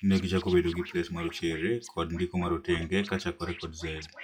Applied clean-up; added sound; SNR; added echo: classical method log-MMSE.